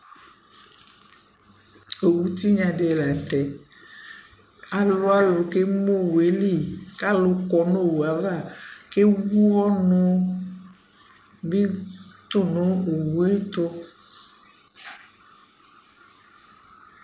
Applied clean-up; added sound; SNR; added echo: neural mask model Resemble Enhance denoiser.